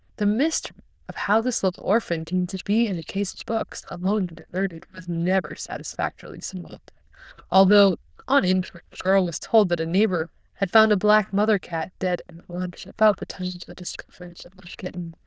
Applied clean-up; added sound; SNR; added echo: neural diffusion model UNIVERSE++.